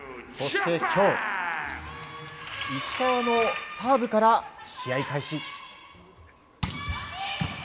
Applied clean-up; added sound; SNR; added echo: none; none; none; none.